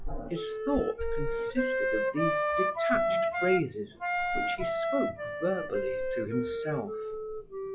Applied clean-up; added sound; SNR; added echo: classical method log-MMSE.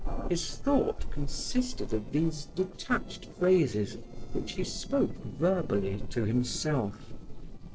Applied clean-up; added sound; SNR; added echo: neural separator model SepFormer DNS4.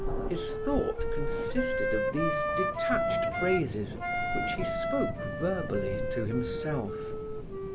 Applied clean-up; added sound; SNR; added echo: none; Wind instrument, woodwind instrument + Thunder; -3 dB; none.